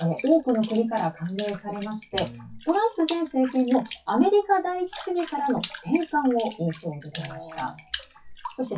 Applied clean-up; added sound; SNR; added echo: classical method WPE with log-MMSE.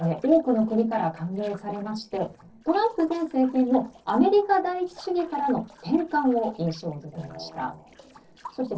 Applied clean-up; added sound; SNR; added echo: neural separator model SepFormer DNS4.